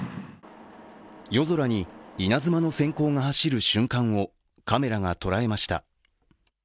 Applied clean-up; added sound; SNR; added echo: none; none; none; none.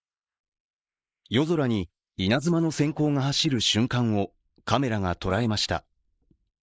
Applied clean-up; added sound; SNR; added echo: neural mask model Resemble Enhance denoiser.